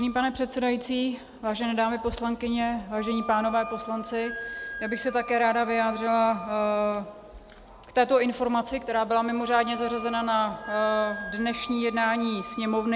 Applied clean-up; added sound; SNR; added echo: none; Wind instrument, woodwind instrument; 14 dB; none.